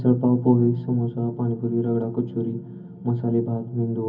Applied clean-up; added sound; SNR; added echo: none; none; none; reverberation time 0.3 s.